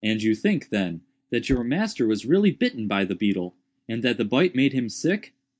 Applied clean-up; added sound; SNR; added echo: neural mask model DeepFilterNet 3.